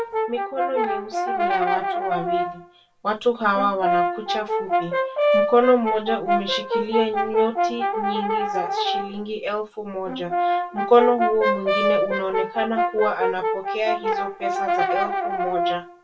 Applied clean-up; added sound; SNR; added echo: none; Brass instrument; -1 dB; reverberation time 0.2 s.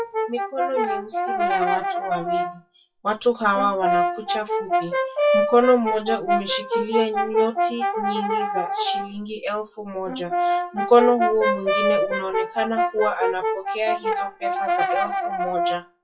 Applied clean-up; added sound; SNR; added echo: classical method WPE with log-MMSE.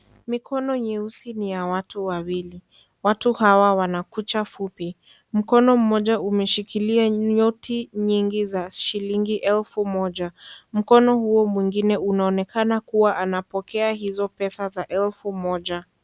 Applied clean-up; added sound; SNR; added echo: none; none; none; none.